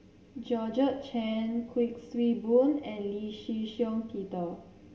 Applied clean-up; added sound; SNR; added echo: none; none; none; reverberation time 1.9 s.